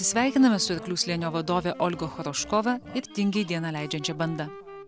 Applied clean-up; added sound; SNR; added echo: none; Wind instrument, woodwind instrument; 17 dB; none.